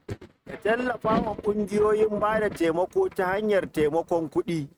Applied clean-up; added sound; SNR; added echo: neural mask model RNNoise.